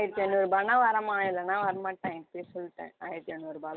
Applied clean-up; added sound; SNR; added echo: none; none; none; none.